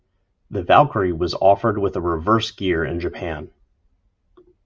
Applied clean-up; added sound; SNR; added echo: none; none; none; none.